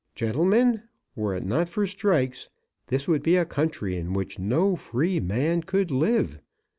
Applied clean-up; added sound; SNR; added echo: none; none; none; none.